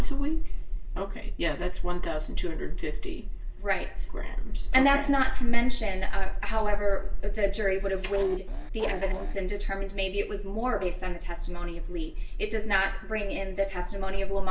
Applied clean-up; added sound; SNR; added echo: neural separator model SepFormer DNS4.